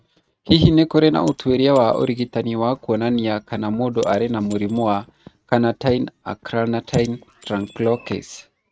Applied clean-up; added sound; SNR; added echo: neural mask model RNNoise.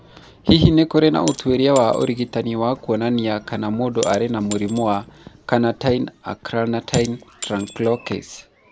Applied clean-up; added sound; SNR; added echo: none; Shatter / Crushing; 19 dB; none.